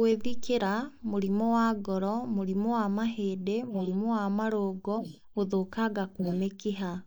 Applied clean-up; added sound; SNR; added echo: neural mask model Resemble Enhance denoiser.